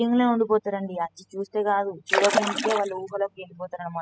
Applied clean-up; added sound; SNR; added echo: classical method spectral subtraction.